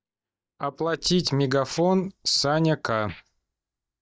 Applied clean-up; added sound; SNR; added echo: neural mask model DeepFilterNet 3.